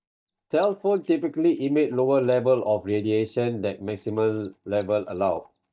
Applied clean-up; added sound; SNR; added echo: neural mask model DeepFilterNet 3.